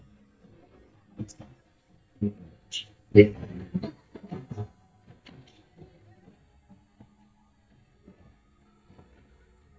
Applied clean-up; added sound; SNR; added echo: neural mask model DeepFilterNet 3.